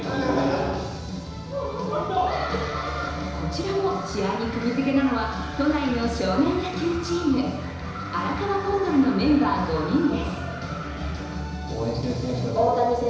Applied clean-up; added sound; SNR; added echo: none; none; none; reverberation time 1.0 s.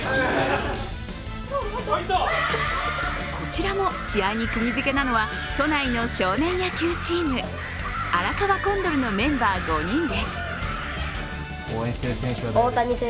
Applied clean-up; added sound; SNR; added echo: none; none; none; none.